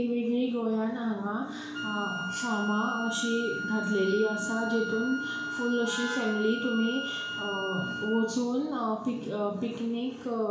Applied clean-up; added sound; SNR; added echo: none; Wind instrument, woodwind instrument; 7 dB; reverberation time 0.7 s.